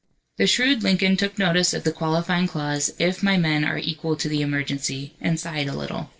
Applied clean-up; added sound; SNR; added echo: neural separator model SepFormer DNS4.